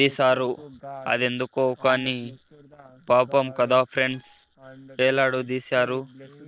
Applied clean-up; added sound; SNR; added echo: neural separator model SepFormer DNS4.